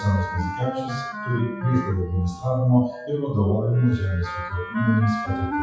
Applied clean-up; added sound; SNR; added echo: classical method WPE with log-MMSE.